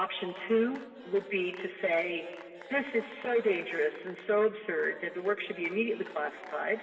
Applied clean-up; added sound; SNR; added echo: none; Applause / Cheering / Clapping; 18 dB; reverberation time 2.0 s.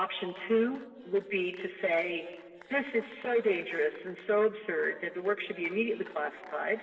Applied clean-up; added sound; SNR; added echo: neural separator model SepFormer DNS4.